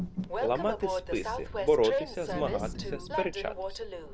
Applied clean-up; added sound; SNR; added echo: none; Train; 2 dB; none.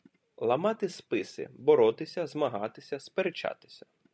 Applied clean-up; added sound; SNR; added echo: none; none; none; none.